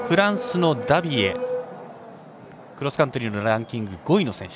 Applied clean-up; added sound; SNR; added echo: none; none; none; none.